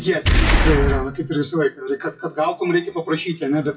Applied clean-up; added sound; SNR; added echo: classical method WPE with log-MMSE.